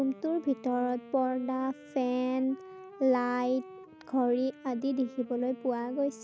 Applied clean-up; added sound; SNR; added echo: none; Wind instrument, woodwind instrument; 19 dB; none.